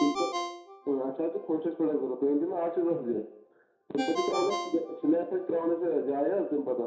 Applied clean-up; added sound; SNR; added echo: none; Ringtone; 10 dB; reverberation time 0.7 s.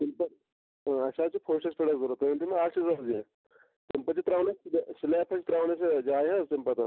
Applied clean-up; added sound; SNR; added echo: none; none; none; none.